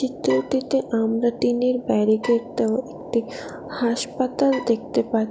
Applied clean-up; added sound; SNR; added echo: none; Bowed string instrument; 17 dB; none.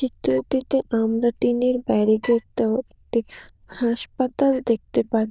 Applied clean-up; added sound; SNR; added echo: neural diffusion model UNIVERSE++.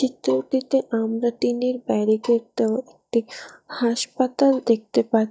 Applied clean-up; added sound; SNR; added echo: neural mask model DeepFilterNet 3.